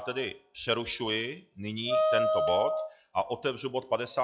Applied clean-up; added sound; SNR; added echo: classical method log-MMSE.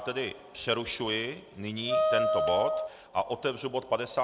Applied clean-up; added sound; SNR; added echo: none; Wind instrument, woodwind instrument; -4 dB; none.